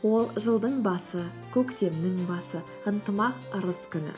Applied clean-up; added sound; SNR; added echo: none; none; none; none.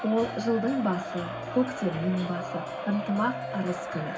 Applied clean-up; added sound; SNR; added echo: none; Crowd; 7 dB; reverberation time 0.4 s.